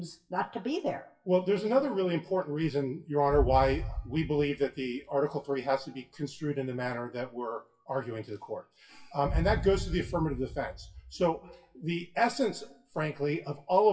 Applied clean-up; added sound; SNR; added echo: classical method WPE with log-MMSE.